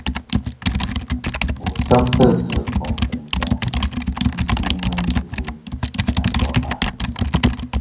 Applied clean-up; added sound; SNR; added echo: none; Computer keyboard; -4 dB; reverberation time 0.6 s.